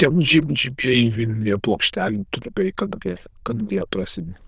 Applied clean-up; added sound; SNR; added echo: neural diffusion model UNIVERSE++.